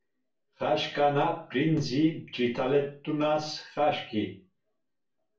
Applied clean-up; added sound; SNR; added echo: none; none; none; reverberation time 0.3 s.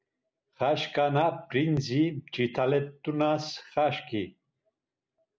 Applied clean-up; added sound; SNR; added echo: none; none; none; none.